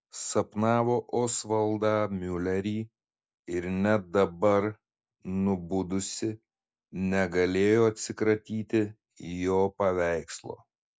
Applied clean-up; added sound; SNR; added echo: none; none; none; none.